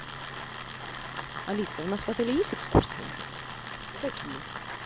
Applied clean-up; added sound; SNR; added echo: none; Tools; 6 dB; none.